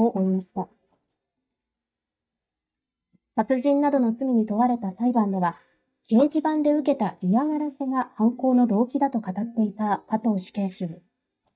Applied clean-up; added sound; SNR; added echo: neural mask model DeepFilterNet 3.